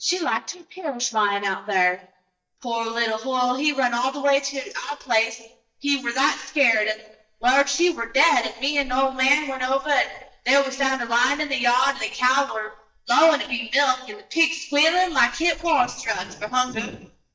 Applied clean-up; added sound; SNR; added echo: neural mask model DeepFilterNet 3.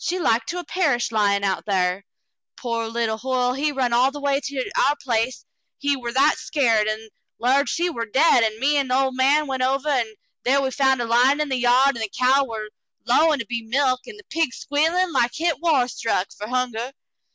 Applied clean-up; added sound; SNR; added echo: none; none; none; none.